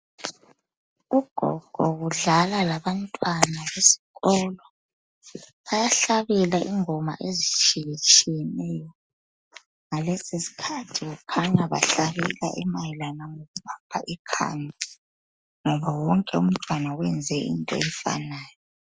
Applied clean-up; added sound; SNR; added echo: none; none; none; none.